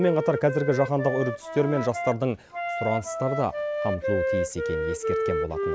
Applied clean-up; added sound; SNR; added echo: none; Wind instrument, woodwind instrument; 3 dB; none.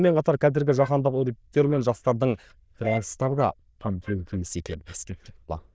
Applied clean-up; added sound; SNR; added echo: neural diffusion model UNIVERSE++.